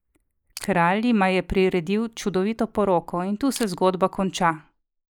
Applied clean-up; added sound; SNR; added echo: neural mask model Resemble Enhance denoiser.